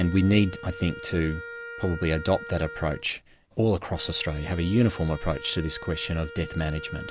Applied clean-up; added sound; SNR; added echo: none; Wind instrument, woodwind instrument; 14 dB; none.